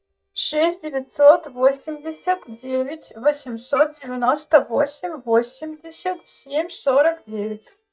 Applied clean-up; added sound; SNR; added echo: neural mask model DeepFilterNet 3.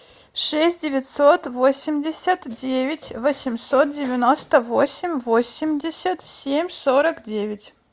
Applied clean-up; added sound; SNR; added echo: none; none; none; none.